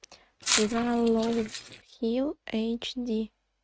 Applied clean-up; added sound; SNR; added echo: neural mask model RNNoise.